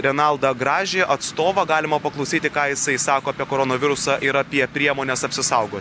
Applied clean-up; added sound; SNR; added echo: none; none; none; none.